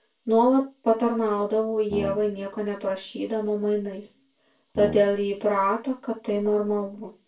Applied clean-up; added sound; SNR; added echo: none; Brass instrument; 13 dB; reverberation time 0.2 s.